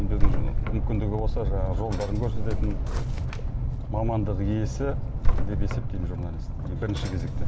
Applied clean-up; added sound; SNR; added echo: none; Drawer open or close; 2 dB; none.